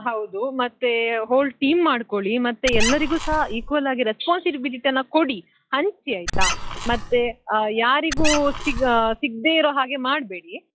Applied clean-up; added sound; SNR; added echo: classical method log-MMSE.